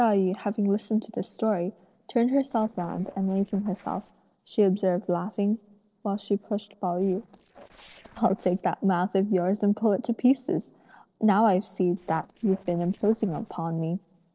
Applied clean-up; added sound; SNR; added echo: neural separator model SepFormer DNS4.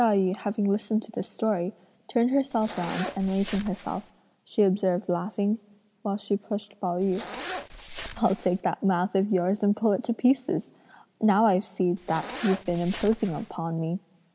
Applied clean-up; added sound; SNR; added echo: none; Zipper (clothing); 11 dB; none.